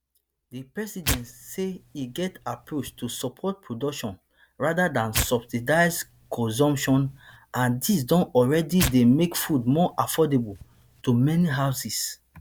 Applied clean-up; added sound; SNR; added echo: none; Tearing; 11 dB; none.